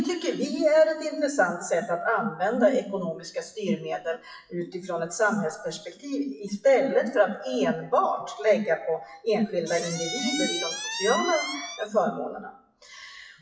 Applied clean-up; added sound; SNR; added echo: classical method WPE with log-MMSE.